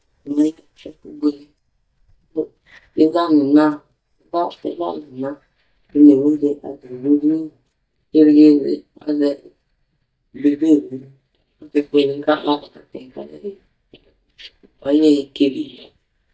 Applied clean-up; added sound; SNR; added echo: neural mask model DeepFilterNet 3.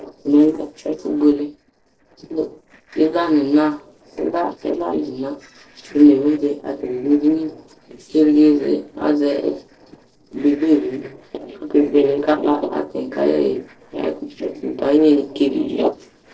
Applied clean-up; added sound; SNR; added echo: neural separator model SepFormer DNS4.